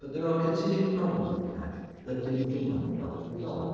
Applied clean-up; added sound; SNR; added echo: neural separator model SepFormer DNS4.